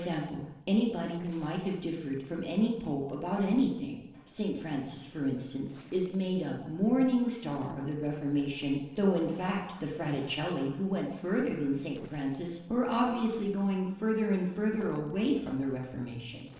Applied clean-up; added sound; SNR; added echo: neural separator model SepFormer DNS4.